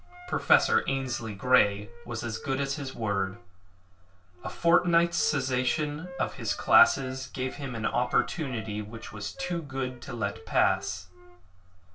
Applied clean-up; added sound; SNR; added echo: none; Wind instrument, woodwind instrument; 19 dB; reverberation time 0.2 s.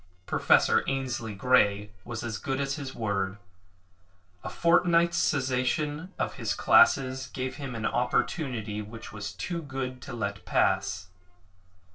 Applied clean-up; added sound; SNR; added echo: neural separator model SepFormer DNS4.